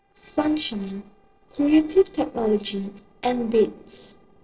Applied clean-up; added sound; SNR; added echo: neural separator model SepFormer DNS4.